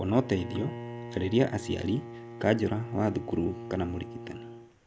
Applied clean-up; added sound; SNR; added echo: none; Bowed string instrument; 11 dB; none.